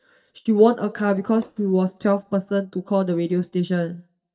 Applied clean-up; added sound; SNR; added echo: neural mask model DeepFilterNet 3.